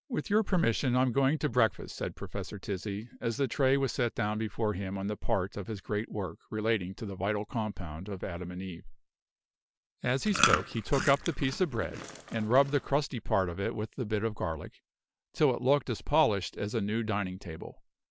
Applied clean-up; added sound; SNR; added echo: none; Chewing, mastication; 4 dB; none.